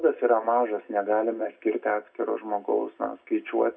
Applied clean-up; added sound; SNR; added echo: none; none; none; reverberation time 0.2 s.